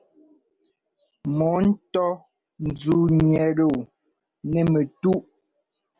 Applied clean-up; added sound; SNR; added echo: none; none; none; none.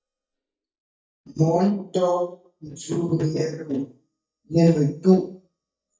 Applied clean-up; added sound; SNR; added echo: neural mask model DeepFilterNet 3.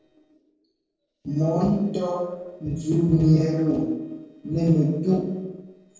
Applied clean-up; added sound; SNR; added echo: neural separator model SepFormer DNS4.